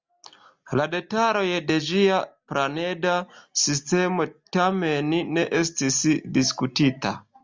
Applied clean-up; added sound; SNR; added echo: none; none; none; none.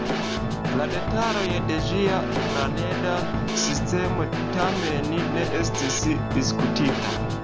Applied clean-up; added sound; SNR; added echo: none; Organ + Snare drum / Drum kit; -2 dB; none.